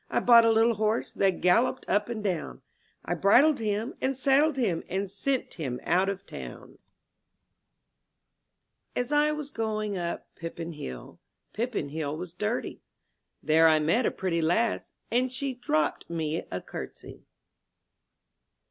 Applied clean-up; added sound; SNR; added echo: none; none; none; none.